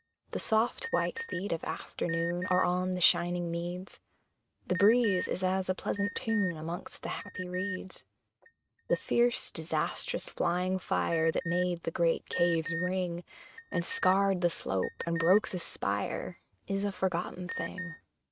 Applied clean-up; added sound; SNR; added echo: neural mask model RNNoise.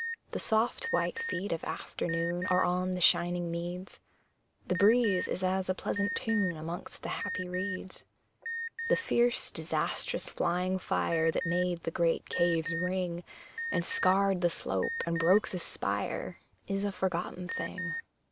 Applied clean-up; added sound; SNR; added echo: none; Alarm; 9 dB; none.